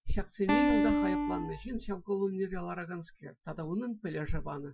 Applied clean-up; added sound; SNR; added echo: classical method Wiener filter.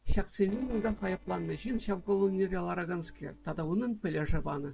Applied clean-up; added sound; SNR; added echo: neural separator model SepFormer DNS4.